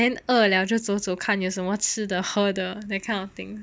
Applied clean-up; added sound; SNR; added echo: none; none; none; none.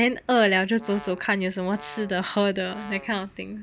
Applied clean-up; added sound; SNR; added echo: none; Brass instrument; 19 dB; none.